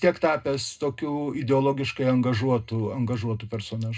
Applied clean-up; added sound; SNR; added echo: none; none; none; reverberation time 0.2 s.